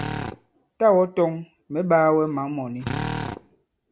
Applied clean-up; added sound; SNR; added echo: none; Drill; 11 dB; none.